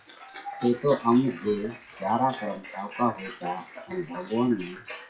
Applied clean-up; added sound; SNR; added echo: classical method WPE with log-MMSE.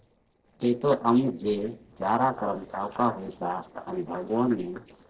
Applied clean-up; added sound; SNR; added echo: neural separator model SepFormer DNS4.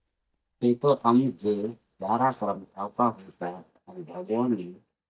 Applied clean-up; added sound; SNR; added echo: neural mask model DeepFilterNet 3.